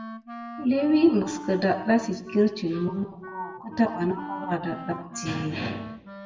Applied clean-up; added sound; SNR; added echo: none; Wind instrument, woodwind instrument; 14 dB; reverberation time 0.9 s.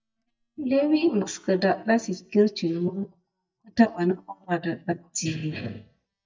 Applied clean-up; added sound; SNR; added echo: neural mask model DeepFilterNet 3.